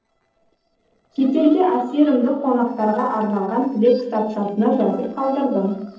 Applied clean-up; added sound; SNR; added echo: neural separator model SepFormer DNS4.